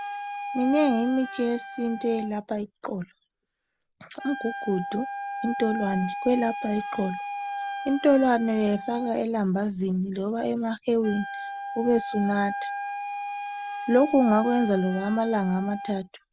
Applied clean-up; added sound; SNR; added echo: none; Wind instrument, woodwind instrument; 9 dB; none.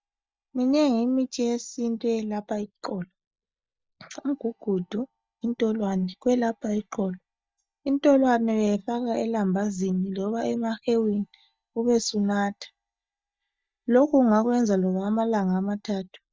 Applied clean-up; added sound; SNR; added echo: neural mask model DeepFilterNet 3.